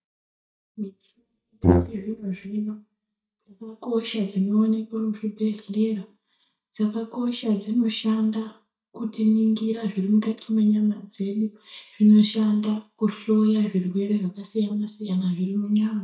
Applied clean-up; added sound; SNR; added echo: neural mask model DeepFilterNet 3.